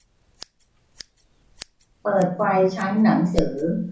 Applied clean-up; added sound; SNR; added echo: none; Scissors; 13 dB; reverberation time 0.6 s.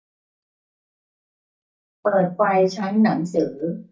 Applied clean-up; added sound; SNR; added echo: neural mask model DeepFilterNet 3.